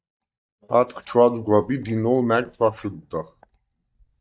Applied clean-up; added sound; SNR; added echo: neural mask model DeepFilterNet 3.